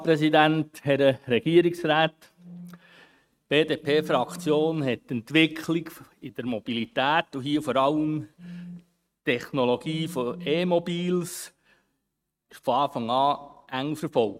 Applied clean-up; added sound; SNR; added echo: neural mask model RNNoise.